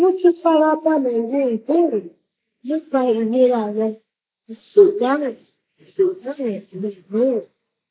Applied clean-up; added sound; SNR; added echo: neural mask model Resemble Enhance denoiser.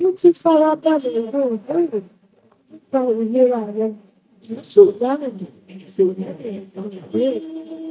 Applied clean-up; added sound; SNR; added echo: neural mask model DeepFilterNet 3.